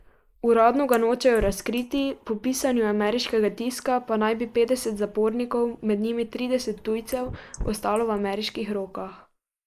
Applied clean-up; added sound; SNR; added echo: neural mask model Resemble Enhance denoiser.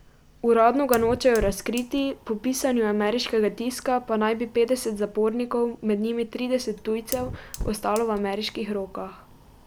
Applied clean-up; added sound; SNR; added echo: none; Fire; 16 dB; none.